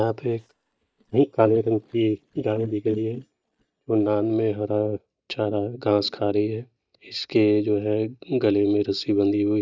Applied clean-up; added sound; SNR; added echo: neural mask model DeepFilterNet 3.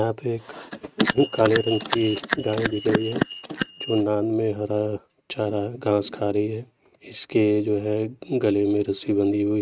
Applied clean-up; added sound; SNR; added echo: neural mask model RNNoise.